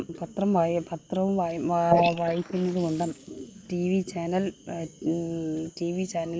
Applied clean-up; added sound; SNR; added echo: neural mask model Resemble Enhance denoiser.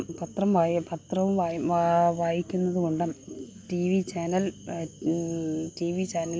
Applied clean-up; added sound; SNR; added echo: none; none; none; none.